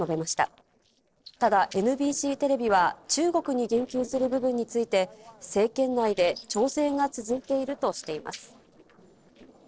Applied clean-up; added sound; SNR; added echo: neural separator model SepFormer DNS4.